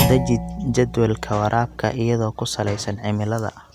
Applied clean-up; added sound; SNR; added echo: none; Thump, thud; 8 dB; none.